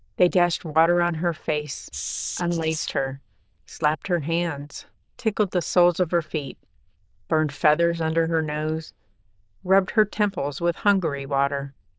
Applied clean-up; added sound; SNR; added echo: neural diffusion model UNIVERSE++.